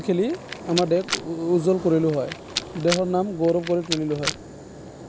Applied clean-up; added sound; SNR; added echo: none; Rattle; 9 dB; none.